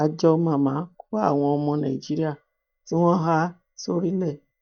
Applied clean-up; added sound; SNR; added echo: neural mask model DeepFilterNet 3.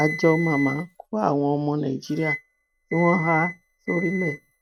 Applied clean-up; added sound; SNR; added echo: neural mask model RNNoise.